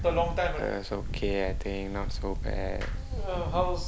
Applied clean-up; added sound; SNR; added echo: none; Wind; 1 dB; none.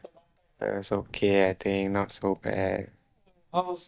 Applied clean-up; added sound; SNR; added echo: neural mask model DeepFilterNet 3.